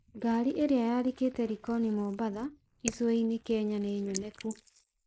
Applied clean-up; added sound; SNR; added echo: neural mask model Resemble Enhance denoiser.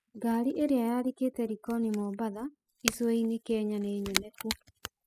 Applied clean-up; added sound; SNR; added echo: classical method spectral subtraction.